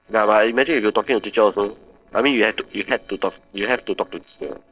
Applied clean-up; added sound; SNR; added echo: neural separator model SepFormer DNS4.